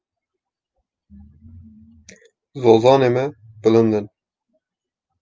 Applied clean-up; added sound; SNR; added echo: none; none; none; none.